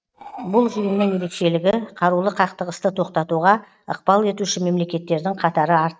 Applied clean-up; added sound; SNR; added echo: neural mask model RNNoise.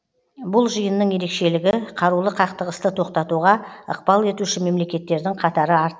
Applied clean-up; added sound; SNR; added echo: none; none; none; none.